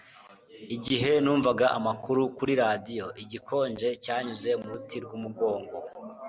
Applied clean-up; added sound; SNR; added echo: none; none; none; none.